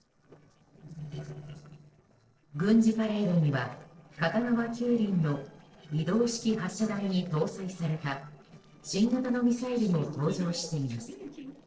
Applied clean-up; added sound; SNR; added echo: neural separator model SepFormer DNS4.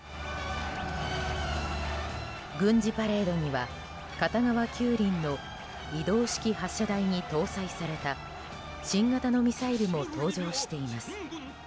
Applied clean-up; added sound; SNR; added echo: none; none; none; none.